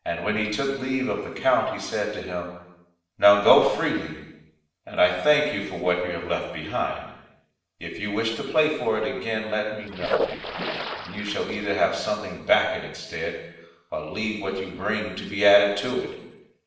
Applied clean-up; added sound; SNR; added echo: neural separator model SepFormer DNS4.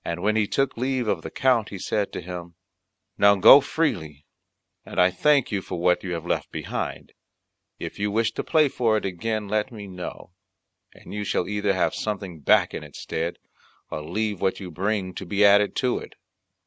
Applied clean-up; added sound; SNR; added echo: none; none; none; none.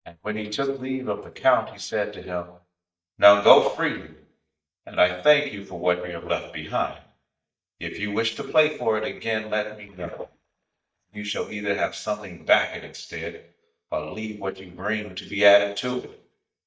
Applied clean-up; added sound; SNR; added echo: neural mask model DeepFilterNet 3.